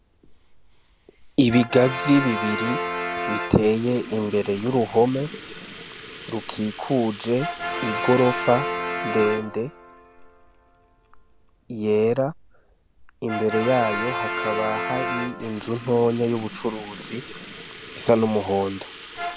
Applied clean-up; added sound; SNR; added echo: none; Sink (filling or washing) / Liquid + Brass instrument; 7 dB; none.